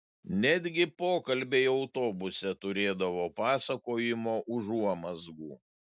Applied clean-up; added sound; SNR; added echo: none; none; none; none.